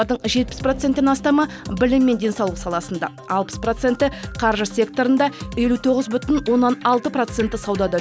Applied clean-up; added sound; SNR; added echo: none; none; none; none.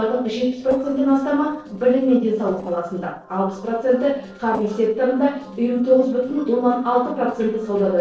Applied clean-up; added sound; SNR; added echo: neural separator model SepFormer DNS4.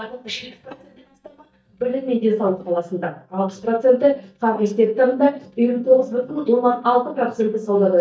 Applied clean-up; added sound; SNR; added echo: neural mask model DeepFilterNet 3.